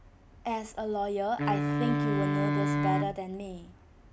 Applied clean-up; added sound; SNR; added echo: none; Wind instrument, woodwind instrument; -4 dB; none.